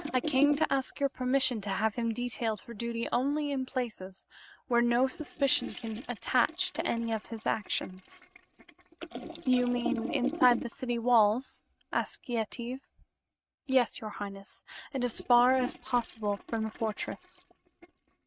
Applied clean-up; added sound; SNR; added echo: neural mask model RNNoise.